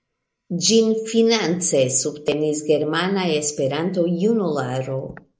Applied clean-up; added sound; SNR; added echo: neural mask model Resemble Enhance denoiser.